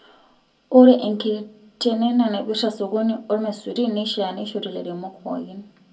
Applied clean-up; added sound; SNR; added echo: none; none; none; reverberation time 0.2 s.